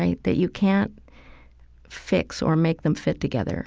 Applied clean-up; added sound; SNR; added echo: none; none; none; none.